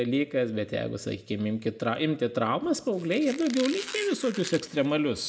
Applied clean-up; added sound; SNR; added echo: none; Squeak; 13 dB; reverberation time 0.9 s.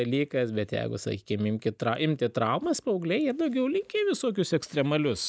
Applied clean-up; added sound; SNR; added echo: none; none; none; none.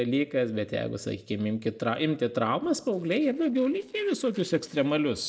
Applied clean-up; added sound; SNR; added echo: neural separator model SepFormer DNS4.